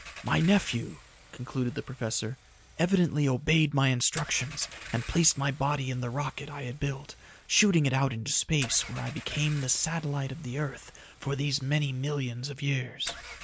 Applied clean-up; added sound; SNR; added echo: none; Engine / Car; 18 dB; none.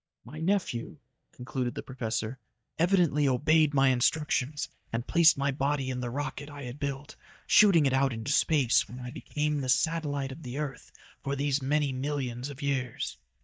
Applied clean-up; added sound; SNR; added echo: neural mask model DeepFilterNet 3.